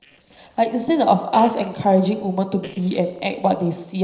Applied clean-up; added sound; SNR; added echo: neural separator model SepFormer DNS4.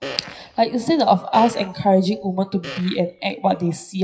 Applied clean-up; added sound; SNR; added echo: classical method WPE with log-MMSE.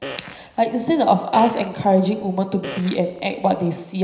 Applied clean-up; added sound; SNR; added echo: none; Fart; 17 dB; reverberation time 0.9 s.